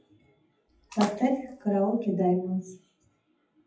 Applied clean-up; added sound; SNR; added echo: classical method WPE with log-MMSE.